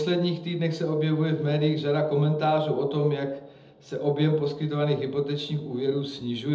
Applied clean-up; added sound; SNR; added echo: none; none; none; reverberation time 0.8 s.